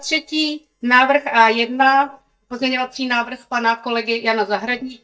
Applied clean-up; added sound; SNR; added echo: neural mask model DeepFilterNet 3.